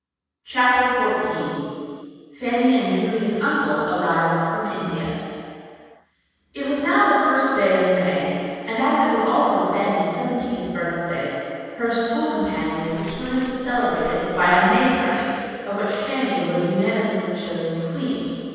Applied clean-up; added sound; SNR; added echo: none; Waves, surf; 17 dB; reverberation time 2.1 s.